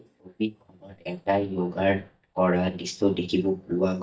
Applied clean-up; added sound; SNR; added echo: neural mask model DeepFilterNet 3.